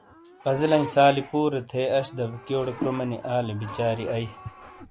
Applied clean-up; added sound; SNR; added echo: none; Livestock, farm animals, working animals; 18 dB; none.